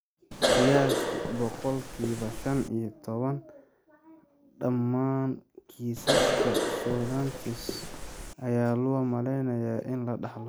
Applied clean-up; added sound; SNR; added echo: none; Cough; -1 dB; none.